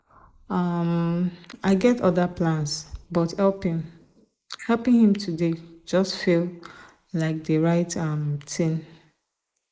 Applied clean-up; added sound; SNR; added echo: neural mask model Resemble Enhance denoiser.